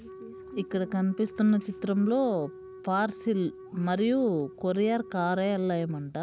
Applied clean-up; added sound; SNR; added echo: none; Wind instrument, woodwind instrument; 17 dB; none.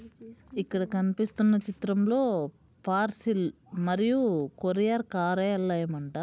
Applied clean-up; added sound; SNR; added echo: none; none; none; none.